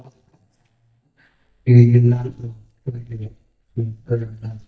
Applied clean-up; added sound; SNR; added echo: neural mask model DeepFilterNet 3.